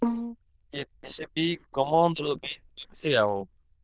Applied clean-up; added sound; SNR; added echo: neural diffusion model UNIVERSE++.